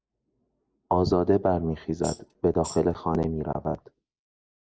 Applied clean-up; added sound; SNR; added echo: neural mask model Resemble Enhance denoiser.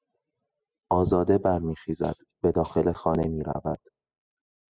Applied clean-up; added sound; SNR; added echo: classical method spectral subtraction.